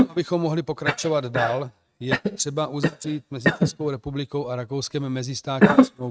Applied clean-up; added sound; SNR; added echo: neural mask model RNNoise.